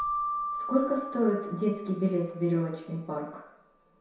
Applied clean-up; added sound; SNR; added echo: none; Keyboard (musical); 7 dB; reverberation time 0.7 s.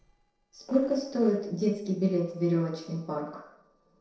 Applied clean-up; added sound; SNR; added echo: neural separator model SepFormer DNS4.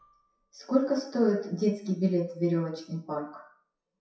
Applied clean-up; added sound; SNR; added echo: classical method WPE with log-MMSE.